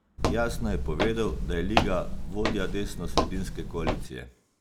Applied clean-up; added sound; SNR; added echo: none; Walk, footsteps; -3 dB; none.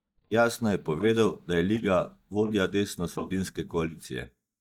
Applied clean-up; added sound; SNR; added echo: neural mask model DeepFilterNet 3.